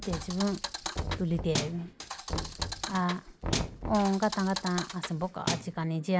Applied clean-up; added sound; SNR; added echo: none; Knock + Thump, thud; 4 dB; none.